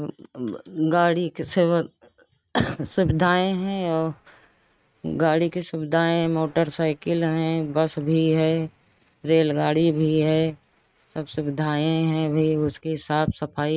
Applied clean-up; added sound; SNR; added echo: neural mask model RNNoise.